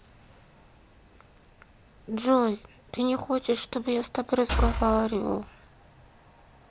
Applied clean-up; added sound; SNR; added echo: none; Engine / Car; -1 dB; none.